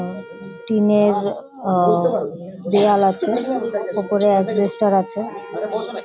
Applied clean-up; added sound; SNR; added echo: none; Wind instrument, woodwind instrument; 19 dB; none.